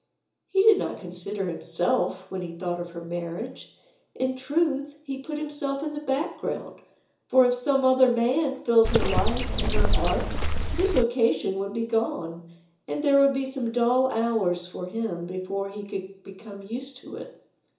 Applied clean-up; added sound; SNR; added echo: none; Bird; -4 dB; reverberation time 0.7 s.